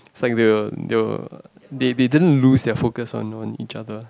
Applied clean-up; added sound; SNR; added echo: none; none; none; none.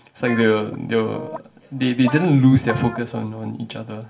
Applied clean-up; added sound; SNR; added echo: none; Guitar; 15 dB; reverberation time 0.4 s.